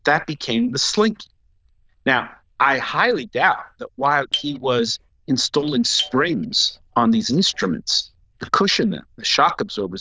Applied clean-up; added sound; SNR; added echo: neural diffusion model UNIVERSE++.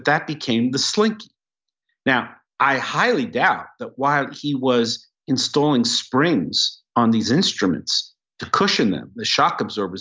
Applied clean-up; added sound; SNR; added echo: none; none; none; none.